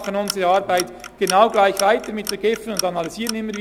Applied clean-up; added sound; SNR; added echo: none; Clock; 13 dB; none.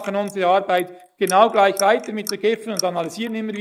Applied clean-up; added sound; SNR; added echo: neural mask model Resemble Enhance denoiser.